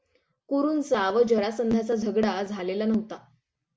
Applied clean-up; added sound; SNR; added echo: none; none; none; none.